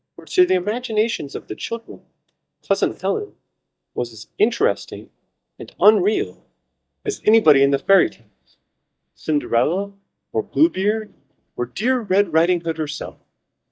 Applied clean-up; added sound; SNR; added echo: neural mask model DeepFilterNet 3.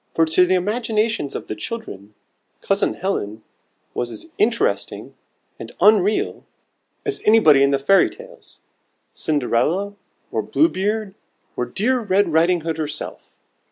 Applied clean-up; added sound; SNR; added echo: none; none; none; none.